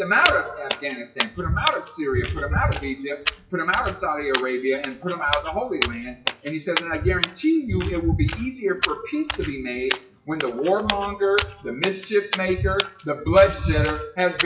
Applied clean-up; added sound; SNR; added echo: classical method WPE with log-MMSE.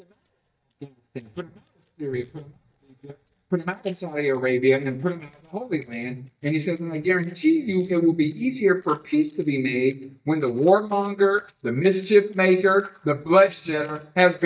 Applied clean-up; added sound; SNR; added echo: neural mask model DeepFilterNet 3.